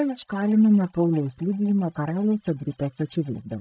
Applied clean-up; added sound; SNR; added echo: neural mask model DeepFilterNet 3.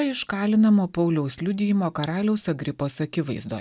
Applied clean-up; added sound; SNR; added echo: none; none; none; none.